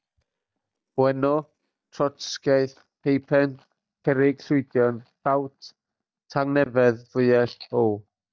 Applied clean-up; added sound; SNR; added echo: neural mask model DeepFilterNet 3.